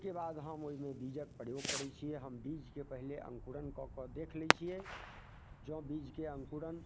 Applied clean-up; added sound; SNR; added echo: none; Fireworks; -1 dB; none.